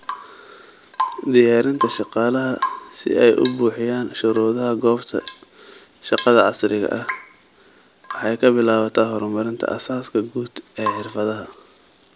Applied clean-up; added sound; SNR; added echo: none; Drip / Water tap, faucet / Rain; 12 dB; none.